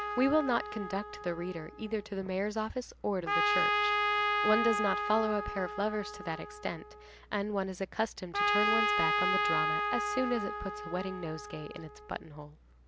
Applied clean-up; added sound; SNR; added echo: none; Trumpet; 0 dB; none.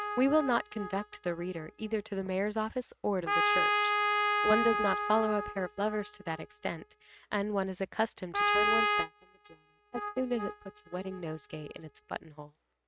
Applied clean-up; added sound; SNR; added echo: neural mask model RNNoise.